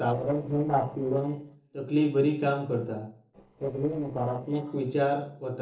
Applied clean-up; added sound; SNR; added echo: neural separator model SepFormer DNS4.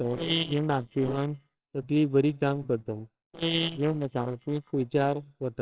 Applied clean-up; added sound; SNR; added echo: neural separator model SepFormer WHAMR!.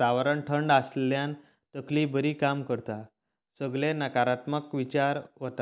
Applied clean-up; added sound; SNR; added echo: none; none; none; none.